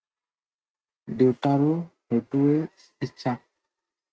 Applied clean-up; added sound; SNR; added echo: neural mask model RNNoise.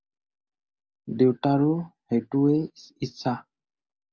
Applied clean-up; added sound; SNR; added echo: none; none; none; none.